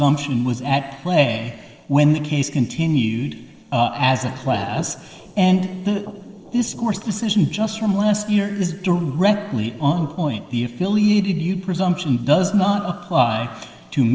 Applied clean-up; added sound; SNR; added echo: neural separator model SepFormer DNS4.